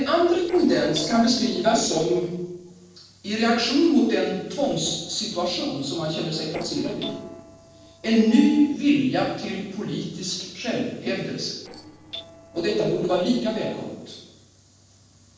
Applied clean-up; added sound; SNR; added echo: neural separator model SepFormer DNS4.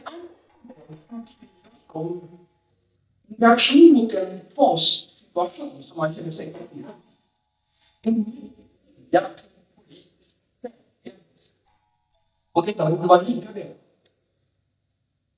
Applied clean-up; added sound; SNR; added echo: neural mask model DeepFilterNet 3.